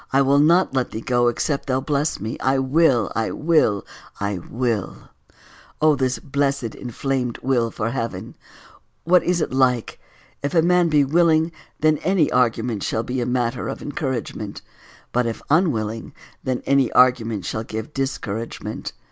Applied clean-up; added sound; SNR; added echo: none; none; none; none.